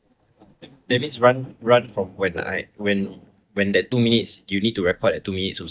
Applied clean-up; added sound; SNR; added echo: neural mask model DeepFilterNet 3.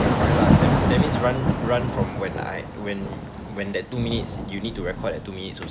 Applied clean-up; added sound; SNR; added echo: none; Thunder / Rain; -4 dB; none.